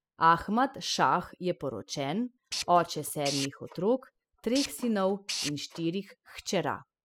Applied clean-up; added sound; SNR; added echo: classical method spectral subtraction.